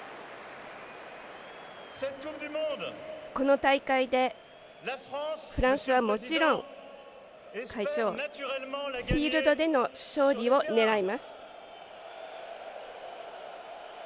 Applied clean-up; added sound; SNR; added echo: none; none; none; none.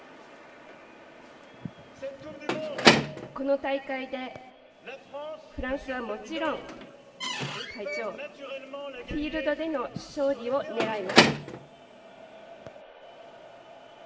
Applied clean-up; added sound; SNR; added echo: none; Squeak / Slam / Wood; -2 dB; reverberation time 2.8 s.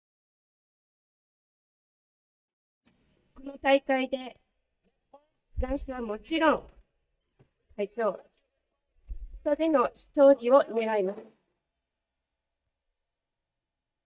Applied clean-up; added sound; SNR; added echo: neural mask model DeepFilterNet 3.